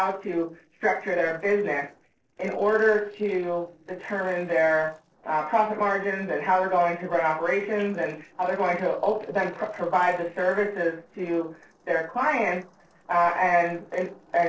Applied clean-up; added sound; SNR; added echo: neural separator model SepFormer DNS4.